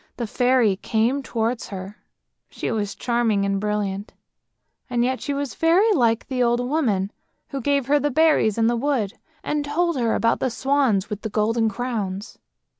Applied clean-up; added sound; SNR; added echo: none; none; none; none.